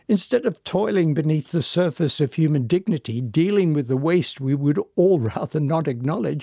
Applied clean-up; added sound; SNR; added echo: none; none; none; none.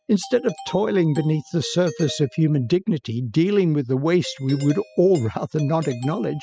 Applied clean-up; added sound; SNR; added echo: classical method spectral subtraction.